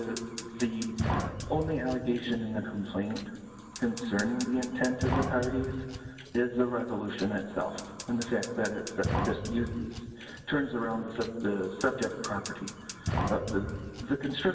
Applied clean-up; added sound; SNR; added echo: none; Fire; 6 dB; reverberation time 1.9 s.